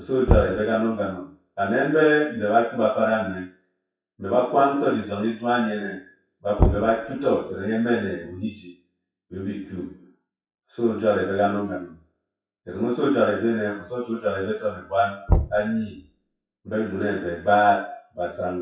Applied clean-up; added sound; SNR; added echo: classical method WPE with log-MMSE.